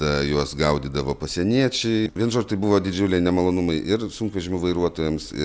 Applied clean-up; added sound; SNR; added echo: none; none; none; none.